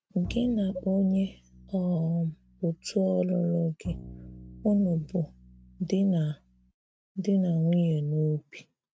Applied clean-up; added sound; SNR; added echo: neural mask model RNNoise.